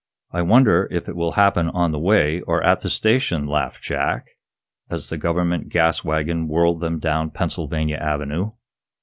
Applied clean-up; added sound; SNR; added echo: none; none; none; none.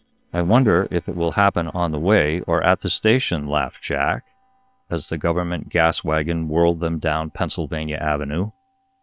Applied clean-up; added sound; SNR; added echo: neural separator model SepFormer WHAM!.